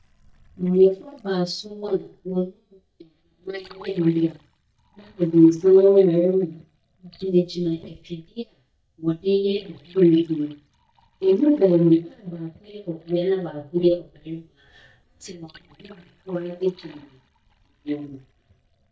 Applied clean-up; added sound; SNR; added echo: neural mask model DeepFilterNet 3.